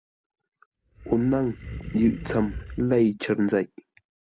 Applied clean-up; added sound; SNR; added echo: none; Animal; 13 dB; none.